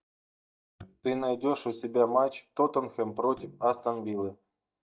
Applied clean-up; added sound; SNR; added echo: neural mask model DeepFilterNet 3.